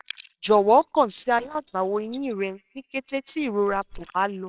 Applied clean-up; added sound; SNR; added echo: neural separator model SepFormer WHAMR!.